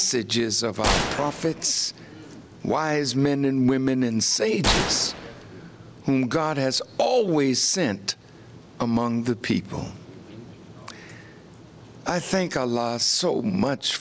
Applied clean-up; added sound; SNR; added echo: none; Gunshot, gunfire; 7 dB; none.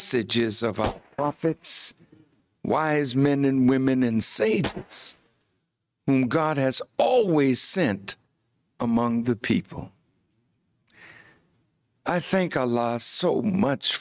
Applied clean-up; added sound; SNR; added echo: neural mask model RNNoise.